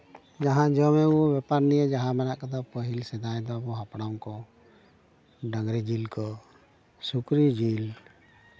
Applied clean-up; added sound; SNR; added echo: none; none; none; none.